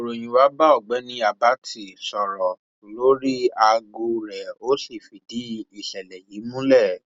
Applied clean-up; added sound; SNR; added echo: none; none; none; none.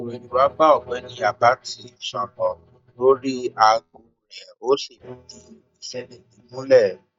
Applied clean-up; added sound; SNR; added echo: neural mask model DeepFilterNet 3.